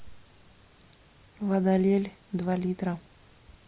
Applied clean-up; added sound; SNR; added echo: none; none; none; none.